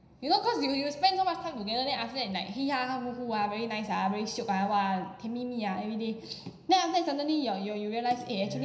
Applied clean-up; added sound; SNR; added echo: none; none; none; reverberation time 0.9 s.